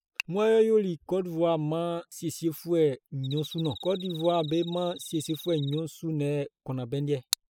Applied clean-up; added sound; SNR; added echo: classical method spectral subtraction.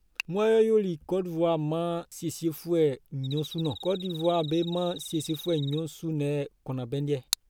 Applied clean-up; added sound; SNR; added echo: none; Cricket; 14 dB; none.